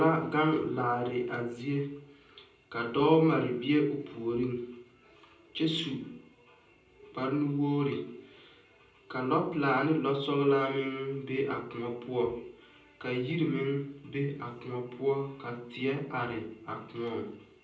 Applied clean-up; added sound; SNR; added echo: none; none; none; reverberation time 0.6 s.